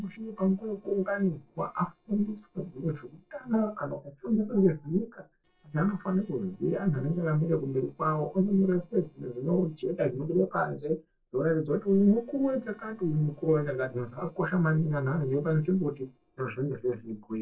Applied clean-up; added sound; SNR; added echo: neural separator model SepFormer DNS4.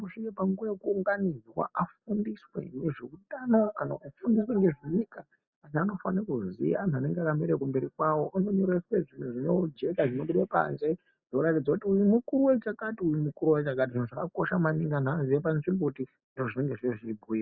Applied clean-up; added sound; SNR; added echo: none; none; none; none.